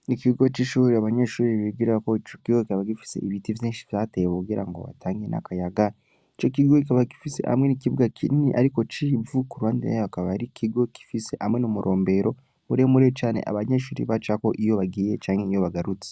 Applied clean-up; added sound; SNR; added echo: none; none; none; none.